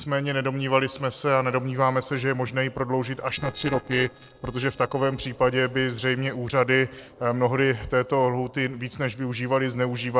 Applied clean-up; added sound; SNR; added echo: neural separator model SepFormer DNS4.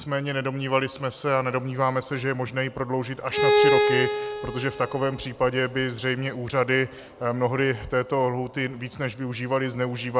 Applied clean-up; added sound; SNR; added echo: none; Bowed string instrument; -2 dB; none.